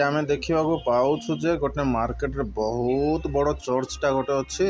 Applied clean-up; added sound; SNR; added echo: none; none; none; none.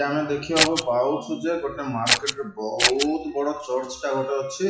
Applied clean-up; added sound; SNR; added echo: classical method WPE with log-MMSE.